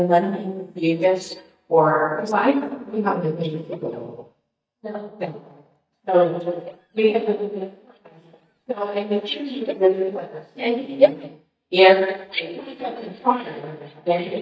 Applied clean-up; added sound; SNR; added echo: neural mask model DeepFilterNet 3.